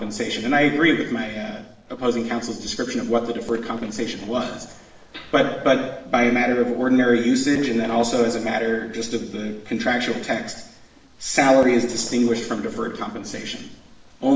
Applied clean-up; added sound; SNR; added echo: neural separator model SepFormer DNS4.